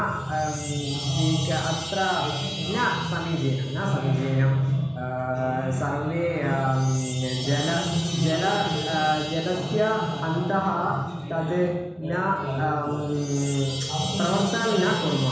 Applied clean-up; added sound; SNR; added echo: none; Chime; 12 dB; reverberation time 1.1 s.